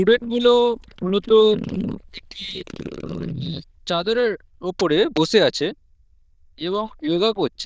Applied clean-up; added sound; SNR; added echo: neural diffusion model UNIVERSE++.